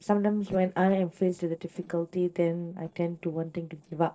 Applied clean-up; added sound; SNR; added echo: neural separator model SepFormer DNS4.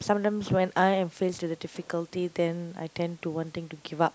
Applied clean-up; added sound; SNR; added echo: none; none; none; none.